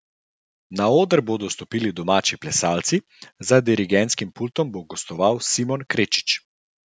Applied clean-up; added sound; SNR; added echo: none; none; none; none.